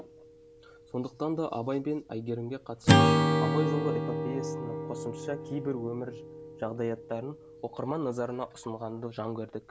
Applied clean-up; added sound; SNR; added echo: none; Acoustic guitar / Strum; -4 dB; none.